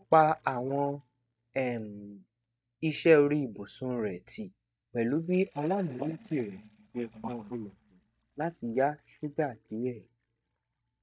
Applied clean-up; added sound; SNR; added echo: neural mask model DeepFilterNet 3.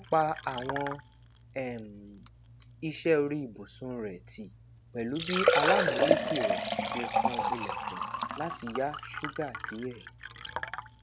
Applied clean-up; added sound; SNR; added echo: none; Liquid; -2 dB; none.